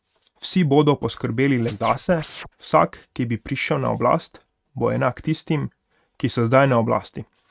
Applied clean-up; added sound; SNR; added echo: neural mask model RNNoise.